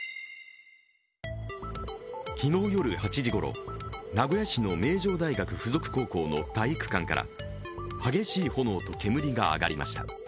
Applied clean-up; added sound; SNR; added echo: none; none; none; none.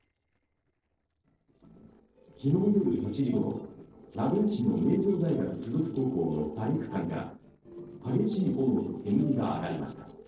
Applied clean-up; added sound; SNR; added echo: neural separator model SepFormer DNS4.